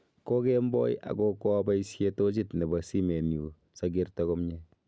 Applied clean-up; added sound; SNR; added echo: none; none; none; none.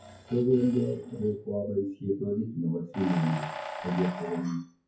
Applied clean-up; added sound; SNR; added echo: classical method WPE with log-MMSE.